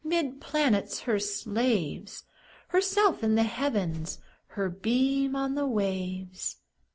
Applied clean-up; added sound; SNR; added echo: none; none; none; none.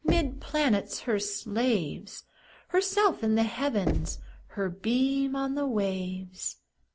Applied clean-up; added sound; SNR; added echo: none; Knock; 7 dB; none.